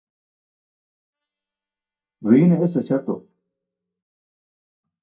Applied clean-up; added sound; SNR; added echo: neural mask model DeepFilterNet 3.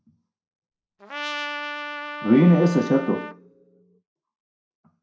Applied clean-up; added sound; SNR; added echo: none; Trumpet; 9 dB; reverberation time 0.5 s.